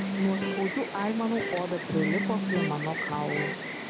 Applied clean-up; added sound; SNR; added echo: none; Electric guitar + Insect; 1 dB; none.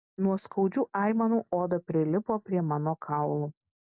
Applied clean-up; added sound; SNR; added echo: none; none; none; none.